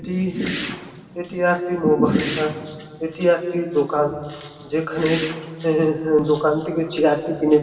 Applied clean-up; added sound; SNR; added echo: none; Whoosh, swoosh, swish; 9 dB; reverberation time 2.3 s.